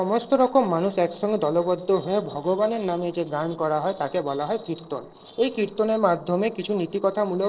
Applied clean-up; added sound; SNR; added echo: neural separator model SepFormer DNS4.